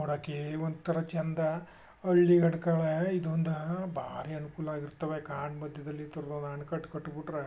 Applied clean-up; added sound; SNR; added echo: none; none; none; none.